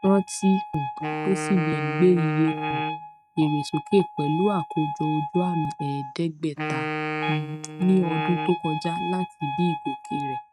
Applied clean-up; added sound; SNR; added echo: neural mask model RNNoise.